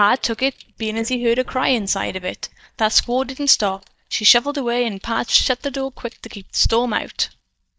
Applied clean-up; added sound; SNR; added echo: neural mask model DeepFilterNet 3.